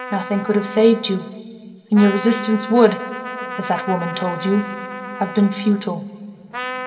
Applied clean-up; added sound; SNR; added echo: none; Trumpet; 11 dB; reverberation time 2.0 s.